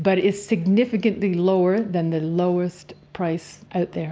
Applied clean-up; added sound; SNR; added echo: none; none; none; none.